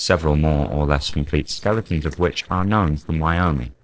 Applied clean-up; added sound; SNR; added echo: neural separator model SepFormer DNS4.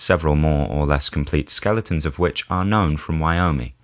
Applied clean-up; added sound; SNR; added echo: none; none; none; none.